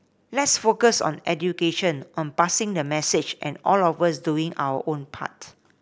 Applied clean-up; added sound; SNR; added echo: none; none; none; none.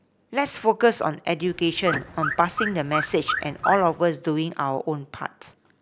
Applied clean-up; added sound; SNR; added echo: none; Alarm / Car; 6 dB; none.